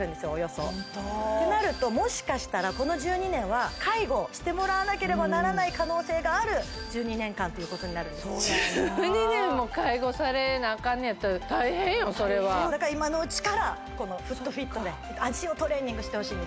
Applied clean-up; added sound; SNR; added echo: none; none; none; none.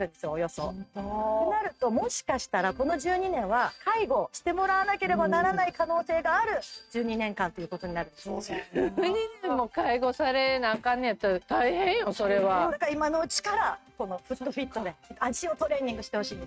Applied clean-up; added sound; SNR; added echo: neural mask model RNNoise.